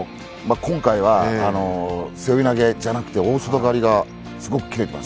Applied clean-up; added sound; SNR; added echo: none; none; none; none.